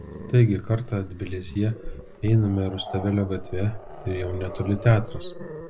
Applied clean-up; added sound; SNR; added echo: none; Growling; 11 dB; none.